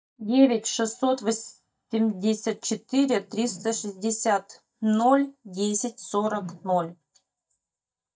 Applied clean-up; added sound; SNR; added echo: neural mask model DeepFilterNet 3.